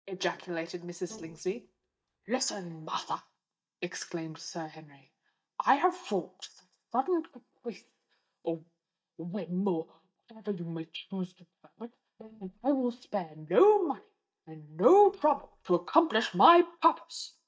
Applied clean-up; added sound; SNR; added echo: neural mask model DeepFilterNet 3.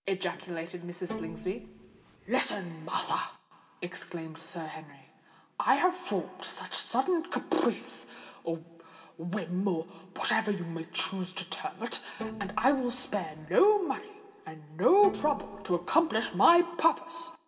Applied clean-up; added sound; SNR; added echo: none; Bowed string instrument; 12 dB; reverberation time 0.6 s.